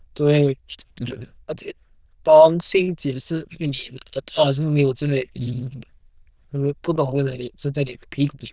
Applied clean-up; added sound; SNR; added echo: neural diffusion model UNIVERSE++.